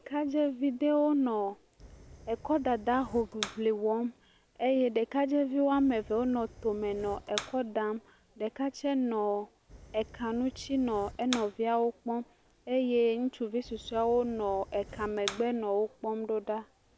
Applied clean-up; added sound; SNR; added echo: none; Fire; 17 dB; none.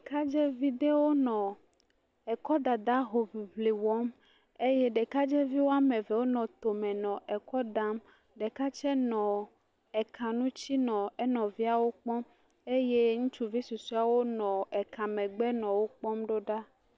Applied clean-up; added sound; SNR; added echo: none; none; none; none.